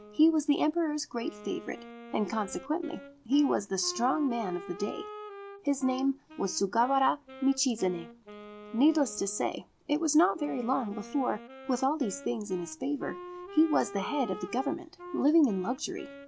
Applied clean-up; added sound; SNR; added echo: none; Wind instrument, woodwind instrument; 16 dB; none.